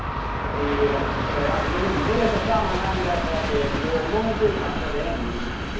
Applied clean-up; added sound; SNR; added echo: none; Train; -1 dB; reverberation time 2.2 s.